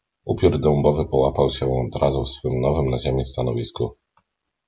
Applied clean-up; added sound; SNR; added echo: none; none; none; none.